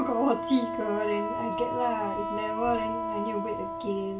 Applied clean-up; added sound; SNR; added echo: none; Wind instrument, woodwind instrument; 2 dB; reverberation time 0.3 s.